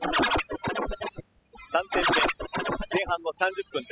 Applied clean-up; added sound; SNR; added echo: classical method spectral subtraction.